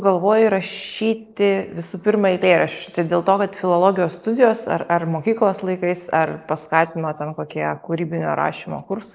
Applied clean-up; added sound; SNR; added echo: neural mask model Resemble Enhance denoiser.